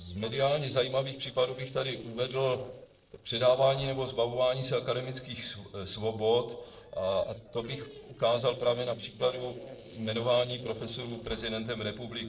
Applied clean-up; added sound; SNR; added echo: neural separator model SepFormer DNS4.